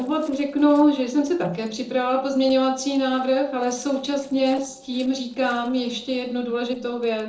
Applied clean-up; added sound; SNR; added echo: neural separator model SepFormer DNS4.